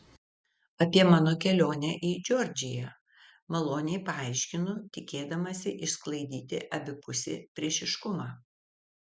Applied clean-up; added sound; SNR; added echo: none; none; none; none.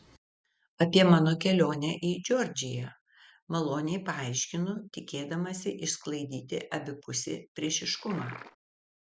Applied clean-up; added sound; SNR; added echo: none; Liquid; 15 dB; none.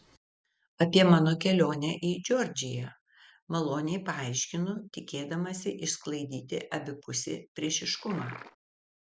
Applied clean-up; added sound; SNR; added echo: neural separator model SepFormer DNS4.